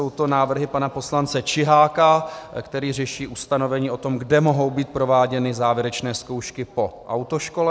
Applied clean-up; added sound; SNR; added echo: none; none; none; none.